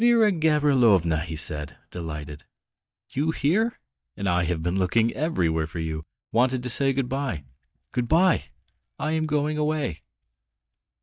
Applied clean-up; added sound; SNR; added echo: neural mask model DeepFilterNet 3.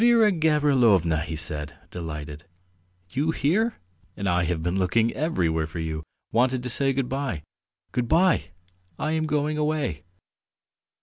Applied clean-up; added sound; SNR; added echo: none; none; none; none.